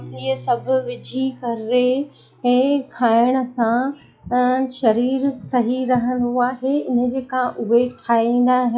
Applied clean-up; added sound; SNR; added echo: classical method log-MMSE.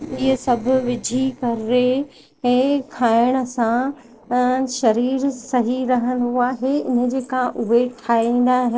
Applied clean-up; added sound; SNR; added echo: neural separator model SepFormer DNS4.